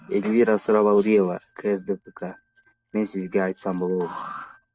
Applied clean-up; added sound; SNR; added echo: neural mask model RNNoise.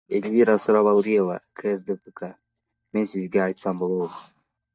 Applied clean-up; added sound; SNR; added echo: neural mask model DeepFilterNet 3.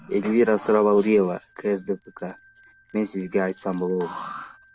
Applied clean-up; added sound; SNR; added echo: none; Bell; 17 dB; none.